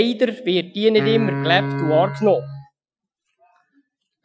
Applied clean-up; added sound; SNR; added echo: classical method Wiener filter.